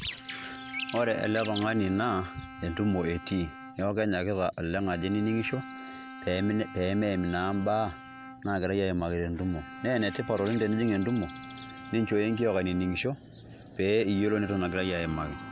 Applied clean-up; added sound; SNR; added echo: none; Bowed string instrument; 15 dB; none.